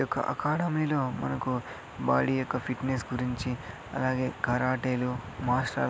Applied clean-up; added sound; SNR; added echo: none; none; none; none.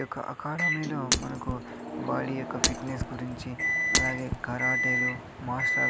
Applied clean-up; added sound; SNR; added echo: none; Microwave oven + Shatter; -4 dB; none.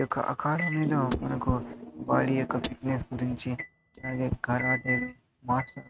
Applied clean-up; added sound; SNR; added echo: neural mask model RNNoise.